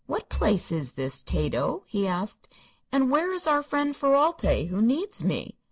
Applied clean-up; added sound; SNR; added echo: none; Marimba, xylophone / Wood; 5 dB; none.